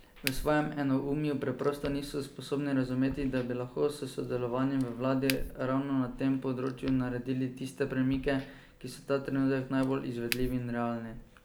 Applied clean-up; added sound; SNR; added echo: none; Crack; 13 dB; none.